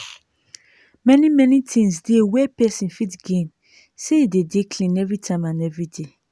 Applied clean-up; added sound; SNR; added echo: none; none; none; none.